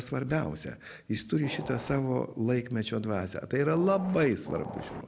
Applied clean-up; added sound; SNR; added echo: none; Train; 12 dB; none.